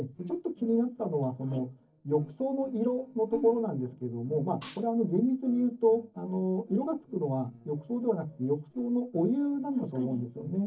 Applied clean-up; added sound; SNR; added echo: neural separator model SepFormer DNS4.